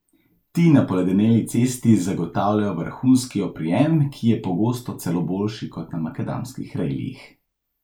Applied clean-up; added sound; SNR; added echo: none; none; none; none.